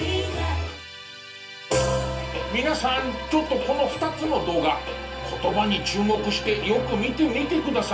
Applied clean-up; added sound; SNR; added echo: none; Musical instrument; 16 dB; reverberation time 0.3 s.